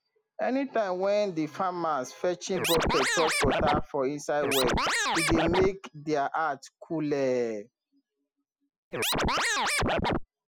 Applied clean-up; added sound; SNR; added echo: none; Scratching (performance technique); -3 dB; none.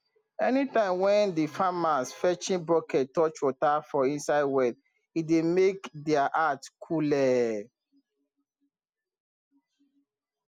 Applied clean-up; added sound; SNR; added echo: none; none; none; none.